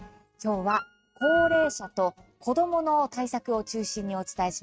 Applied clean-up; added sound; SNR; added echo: neural mask model RNNoise.